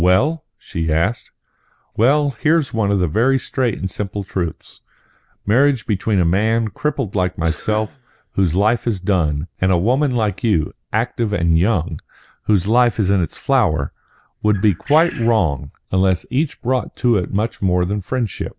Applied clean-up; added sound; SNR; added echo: none; Cough + Bird; 19 dB; none.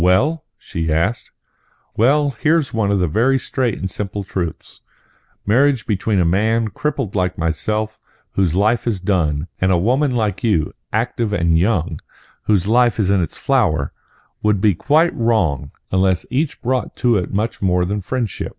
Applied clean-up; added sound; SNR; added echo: none; none; none; none.